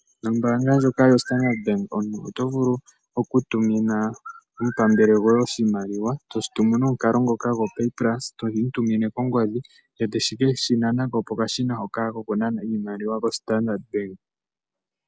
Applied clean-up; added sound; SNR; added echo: none; none; none; none.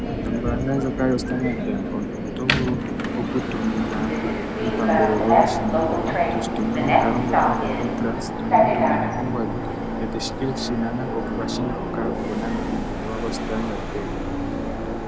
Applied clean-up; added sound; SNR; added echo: none; Subway, metro, underground; -5 dB; none.